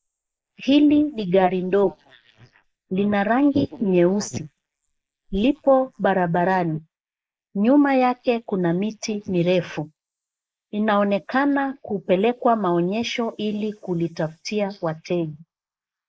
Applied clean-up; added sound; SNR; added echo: neural mask model Resemble Enhance denoiser.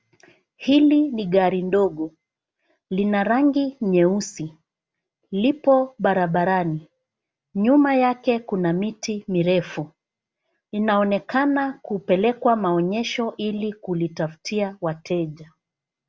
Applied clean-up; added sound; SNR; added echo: none; none; none; none.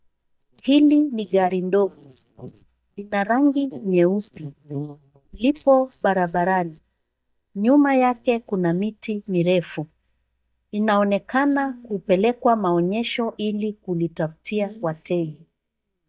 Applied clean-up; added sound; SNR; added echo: neural mask model DeepFilterNet 3.